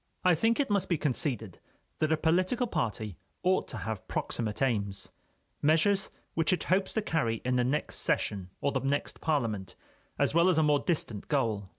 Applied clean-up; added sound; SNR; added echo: none; none; none; none.